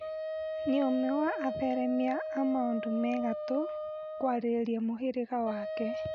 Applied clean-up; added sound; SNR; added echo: none; Wind instrument, woodwind instrument; 5 dB; none.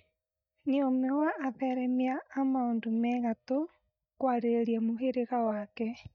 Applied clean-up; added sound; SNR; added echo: neural mask model DeepFilterNet 3.